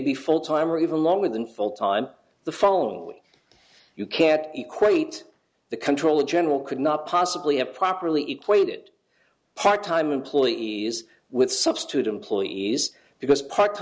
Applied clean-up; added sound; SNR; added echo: none; none; none; none.